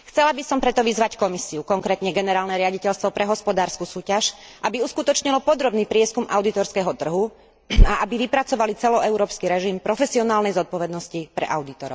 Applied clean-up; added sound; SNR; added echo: none; none; none; none.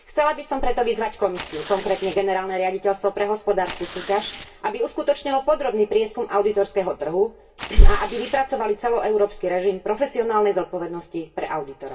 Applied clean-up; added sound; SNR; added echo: none; Tearing; 16 dB; reverberation time 0.2 s.